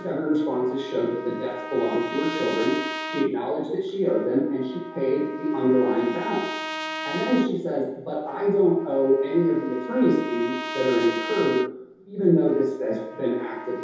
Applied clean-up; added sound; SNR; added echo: none; Trumpet; 11 dB; reverberation time 0.8 s.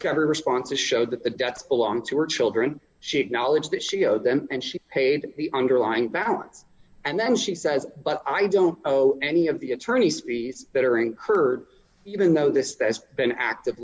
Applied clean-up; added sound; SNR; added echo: none; none; none; none.